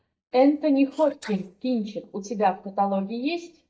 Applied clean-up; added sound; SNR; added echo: neural mask model DeepFilterNet 3.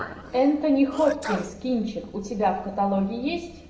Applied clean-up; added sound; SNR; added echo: none; Sneeze; 14 dB; reverberation time 0.8 s.